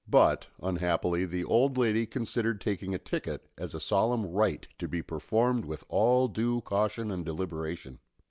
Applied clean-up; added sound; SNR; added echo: none; none; none; none.